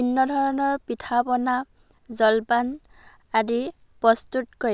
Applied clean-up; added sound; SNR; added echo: none; none; none; none.